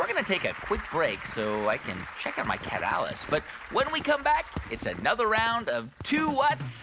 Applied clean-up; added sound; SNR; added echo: none; Squeak / Walk, footsteps; 16 dB; none.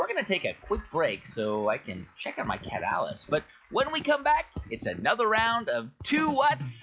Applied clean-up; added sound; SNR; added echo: classical method log-MMSE.